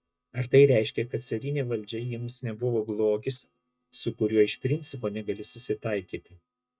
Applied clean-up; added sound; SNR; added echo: neural mask model DeepFilterNet 3.